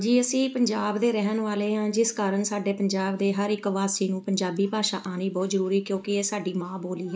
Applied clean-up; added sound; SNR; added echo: none; none; none; none.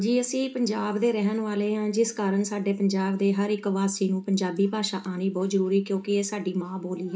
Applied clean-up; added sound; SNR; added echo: none; none; none; reverberation time 0.3 s.